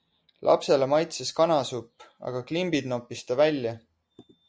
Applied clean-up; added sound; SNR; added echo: none; none; none; none.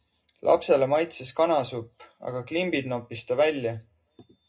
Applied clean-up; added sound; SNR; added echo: none; none; none; reverberation time 0.2 s.